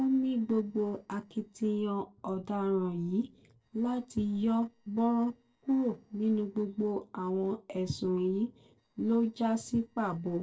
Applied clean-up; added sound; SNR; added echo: neural separator model SepFormer DNS4.